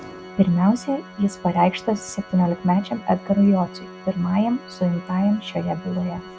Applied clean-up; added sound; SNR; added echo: none; Organ; 18 dB; none.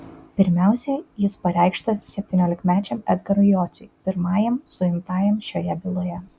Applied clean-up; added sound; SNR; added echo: none; none; none; none.